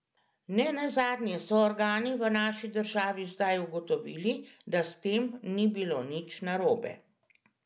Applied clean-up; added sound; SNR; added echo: none; none; none; none.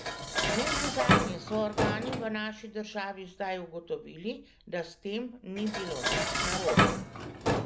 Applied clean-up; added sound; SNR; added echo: none; Dishes, pots, and pans; -4 dB; none.